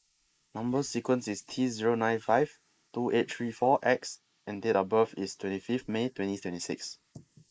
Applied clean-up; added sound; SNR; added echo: neural mask model Resemble Enhance denoiser.